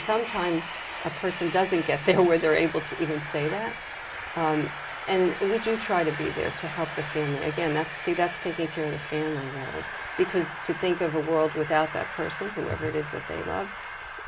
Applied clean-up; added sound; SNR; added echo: none; Train; 9 dB; none.